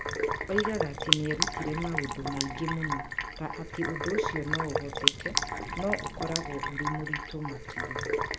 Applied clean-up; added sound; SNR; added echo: none; Sink (filling or washing); -3 dB; none.